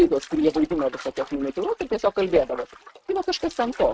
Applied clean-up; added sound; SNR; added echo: neural mask model RNNoise.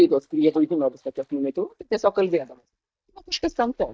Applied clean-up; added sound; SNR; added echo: neural mask model DeepFilterNet 3.